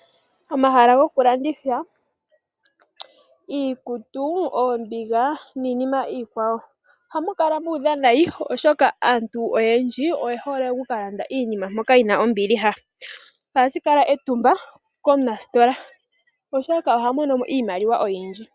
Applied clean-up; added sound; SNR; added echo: none; none; none; none.